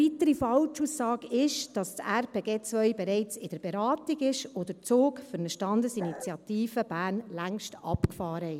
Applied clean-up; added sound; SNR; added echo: none; Bark; 13 dB; none.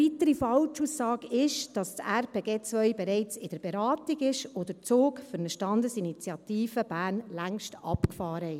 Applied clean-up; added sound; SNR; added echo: none; none; none; none.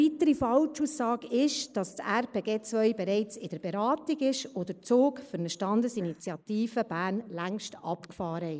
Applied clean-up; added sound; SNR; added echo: neural mask model Resemble Enhance denoiser.